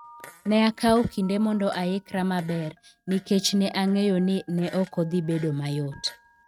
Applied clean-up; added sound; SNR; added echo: neural mask model RNNoise.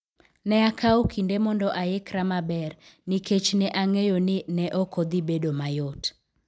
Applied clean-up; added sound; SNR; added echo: none; none; none; none.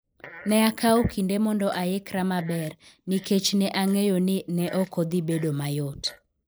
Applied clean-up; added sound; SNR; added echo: neural mask model Resemble Enhance denoiser.